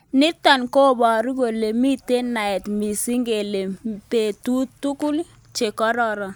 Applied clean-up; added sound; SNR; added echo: none; none; none; none.